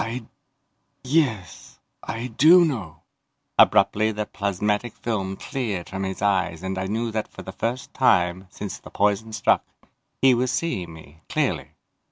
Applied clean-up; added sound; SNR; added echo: none; none; none; none.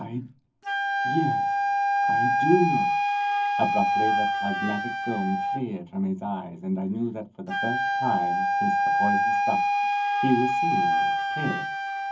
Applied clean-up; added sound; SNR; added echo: none; Wind instrument, woodwind instrument; -5 dB; reverberation time 0.3 s.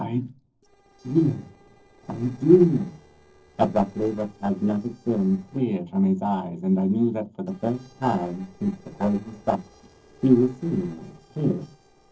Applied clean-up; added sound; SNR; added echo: neural separator model SepFormer DNS4.